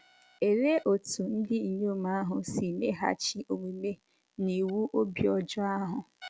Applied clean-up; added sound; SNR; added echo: none; none; none; none.